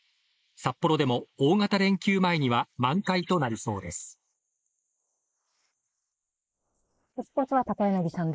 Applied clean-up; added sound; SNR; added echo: neural mask model Resemble Enhance denoiser.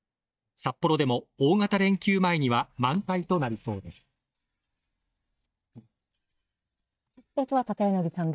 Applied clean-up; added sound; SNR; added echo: neural mask model DeepFilterNet 3.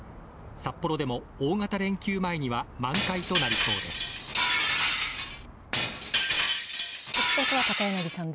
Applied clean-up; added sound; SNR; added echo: none; Glass; -5 dB; none.